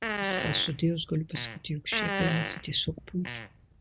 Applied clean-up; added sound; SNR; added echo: none; Fart; 3 dB; none.